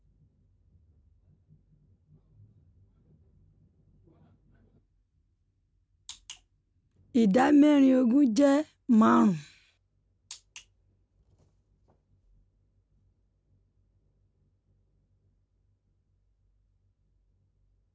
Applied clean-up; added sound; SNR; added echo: none; none; none; none.